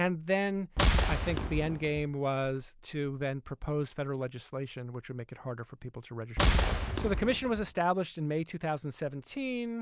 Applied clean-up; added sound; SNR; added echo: none; Boom; -4 dB; none.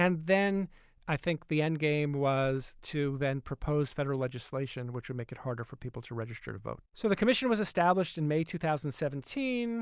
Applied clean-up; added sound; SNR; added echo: none; none; none; none.